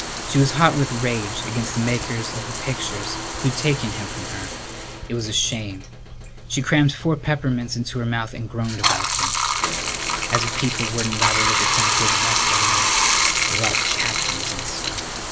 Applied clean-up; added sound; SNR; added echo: none; Bathtub (filling or washing); -1 dB; none.